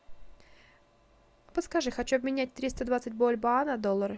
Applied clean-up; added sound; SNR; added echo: none; none; none; none.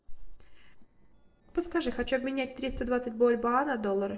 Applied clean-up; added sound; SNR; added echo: neural separator model SepFormer DNS4.